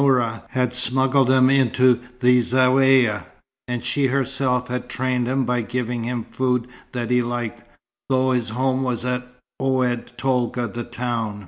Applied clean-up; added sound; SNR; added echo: none; none; none; none.